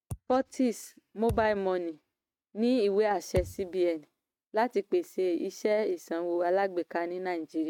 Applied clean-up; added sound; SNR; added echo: neural mask model RNNoise.